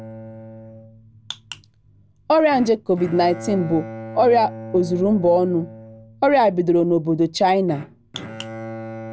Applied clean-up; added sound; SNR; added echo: none; Bowed string instrument; 16 dB; none.